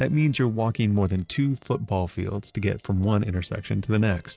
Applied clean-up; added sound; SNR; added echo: neural separator model SepFormer DNS4.